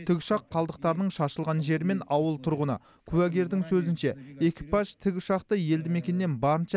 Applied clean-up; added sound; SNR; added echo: none; none; none; none.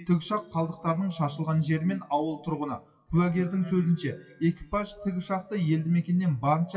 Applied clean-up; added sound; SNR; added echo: classical method WPE with log-MMSE.